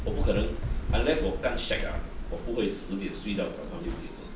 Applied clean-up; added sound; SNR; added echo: none; Run; 0 dB; none.